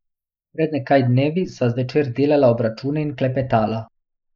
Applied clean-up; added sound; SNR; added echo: neural mask model Resemble Enhance denoiser.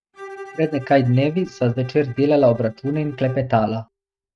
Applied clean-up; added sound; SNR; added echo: neural mask model RNNoise.